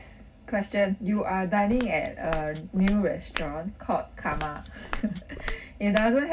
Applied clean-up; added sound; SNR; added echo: none; Walk, footsteps; 9 dB; reverberation time 0.4 s.